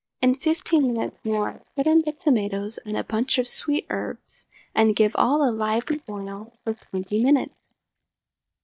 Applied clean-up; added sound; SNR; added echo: neural mask model DeepFilterNet 3.